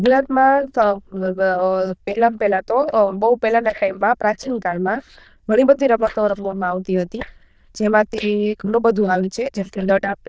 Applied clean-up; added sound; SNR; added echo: neural diffusion model UNIVERSE++.